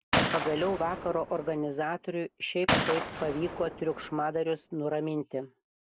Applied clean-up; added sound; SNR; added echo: none; Gunshot, gunfire; 2 dB; none.